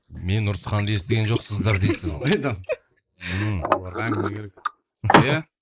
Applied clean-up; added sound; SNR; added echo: neural mask model Resemble Enhance denoiser.